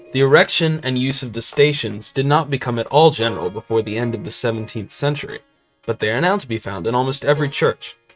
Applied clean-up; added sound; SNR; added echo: neural mask model RNNoise.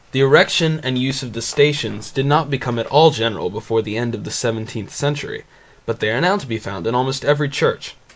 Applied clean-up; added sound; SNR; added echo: none; none; none; none.